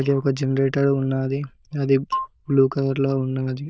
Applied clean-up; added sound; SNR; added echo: neural diffusion model UNIVERSE++.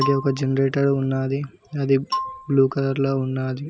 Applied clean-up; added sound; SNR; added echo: none; Marimba, xylophone; 11 dB; none.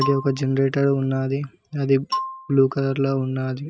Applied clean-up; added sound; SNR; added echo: neural mask model RNNoise.